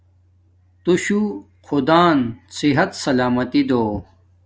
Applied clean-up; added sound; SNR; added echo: none; none; none; none.